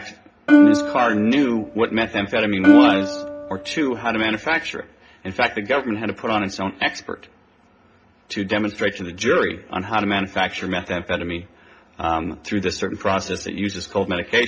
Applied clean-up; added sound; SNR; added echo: none; Plucked string instrument; -4 dB; reverberation time 0.3 s.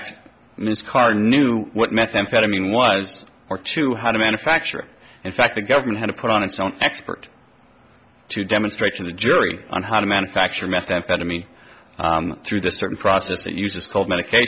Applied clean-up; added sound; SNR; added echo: none; none; none; none.